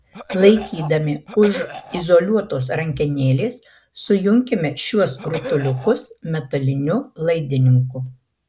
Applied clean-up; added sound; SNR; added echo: none; Cough; 12 dB; none.